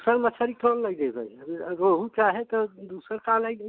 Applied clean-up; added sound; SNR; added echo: none; none; none; none.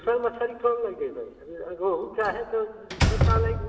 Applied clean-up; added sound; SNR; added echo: none; Slam; 1 dB; reverberation time 2.6 s.